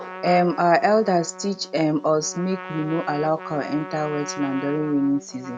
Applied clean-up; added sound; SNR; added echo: none; Trumpet; 14 dB; none.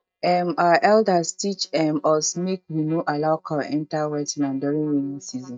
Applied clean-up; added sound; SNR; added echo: neural mask model DeepFilterNet 3.